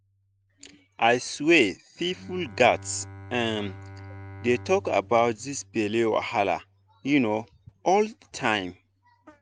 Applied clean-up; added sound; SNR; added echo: none; Bowed string instrument; 20 dB; none.